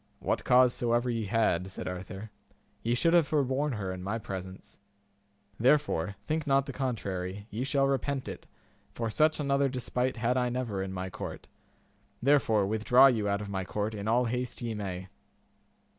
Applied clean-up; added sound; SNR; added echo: none; none; none; none.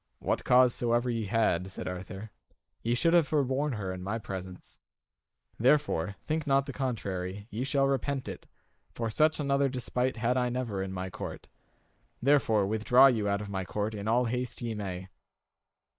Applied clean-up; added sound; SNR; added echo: neural mask model Resemble Enhance denoiser.